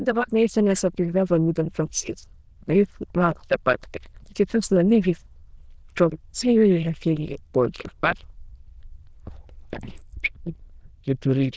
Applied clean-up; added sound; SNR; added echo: neural diffusion model UNIVERSE++.